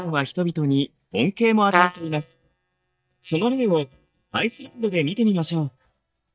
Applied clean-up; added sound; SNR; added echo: neural mask model DeepFilterNet 3.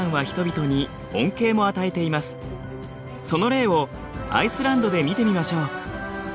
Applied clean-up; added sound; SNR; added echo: none; none; none; none.